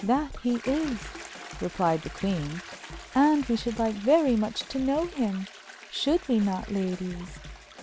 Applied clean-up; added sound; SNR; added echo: none; Toilet flush + Drum kit; 15 dB; none.